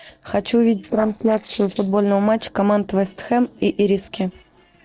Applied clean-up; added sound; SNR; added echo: neural separator model SepFormer DNS4.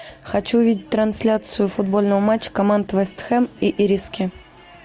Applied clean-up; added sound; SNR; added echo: none; none; none; none.